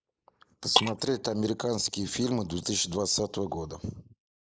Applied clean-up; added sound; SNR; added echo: neural mask model Resemble Enhance denoiser.